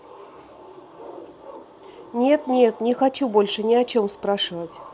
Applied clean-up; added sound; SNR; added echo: none; none; none; none.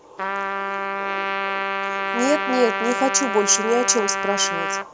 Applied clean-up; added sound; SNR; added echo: none; Trumpet; 1 dB; none.